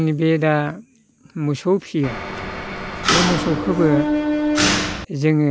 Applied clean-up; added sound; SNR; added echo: none; Mechanisms; -1 dB; none.